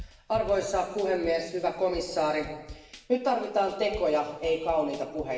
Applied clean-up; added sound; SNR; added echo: none; Drum kit; 20 dB; reverberation time 1.1 s.